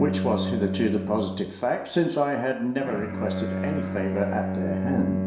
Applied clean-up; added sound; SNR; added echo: none; Bowed string instrument; 3 dB; reverberation time 0.7 s.